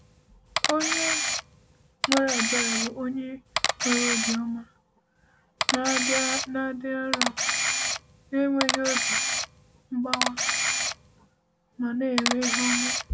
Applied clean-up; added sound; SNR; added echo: none; Camera; -2 dB; none.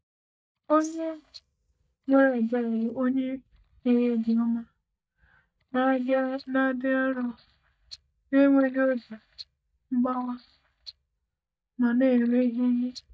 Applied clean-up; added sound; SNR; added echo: neural mask model DeepFilterNet 3.